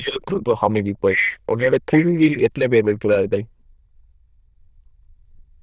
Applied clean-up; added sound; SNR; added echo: neural diffusion model UNIVERSE++.